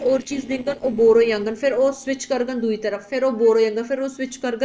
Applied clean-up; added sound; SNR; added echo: neural separator model SepFormer DNS4.